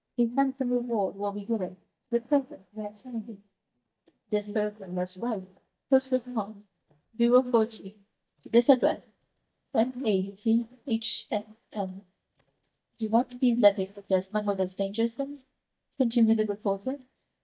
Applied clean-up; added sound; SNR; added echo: neural mask model DeepFilterNet 3.